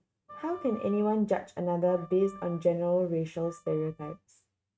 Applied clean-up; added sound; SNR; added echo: neural mask model RNNoise.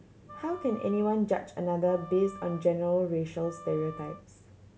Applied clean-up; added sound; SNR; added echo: none; Wind instrument, woodwind instrument; 18 dB; none.